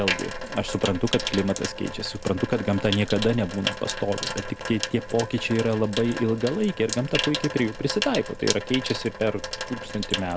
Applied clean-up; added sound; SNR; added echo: none; Sink (filling or washing) / Water tap, faucet; 6 dB; none.